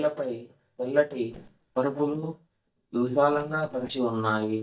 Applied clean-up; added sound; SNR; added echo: neural mask model DeepFilterNet 3.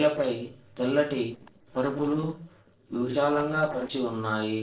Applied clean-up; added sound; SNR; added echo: neural separator model SepFormer DNS4.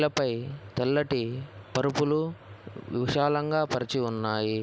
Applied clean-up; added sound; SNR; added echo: none; none; none; none.